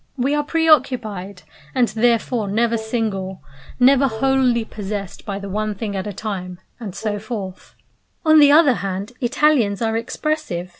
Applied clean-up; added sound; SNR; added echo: none; Wind instrument, woodwind instrument; 14 dB; none.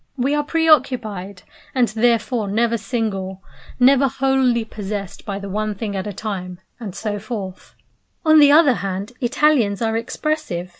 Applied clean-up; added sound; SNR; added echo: neural mask model Resemble Enhance denoiser.